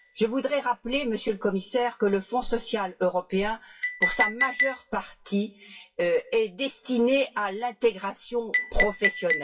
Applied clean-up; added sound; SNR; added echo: classical method WPE with log-MMSE.